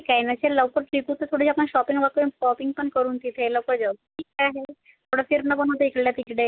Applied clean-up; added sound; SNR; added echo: none; none; none; none.